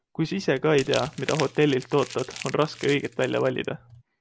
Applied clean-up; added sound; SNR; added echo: none; Crumpling, crinkling; 15 dB; none.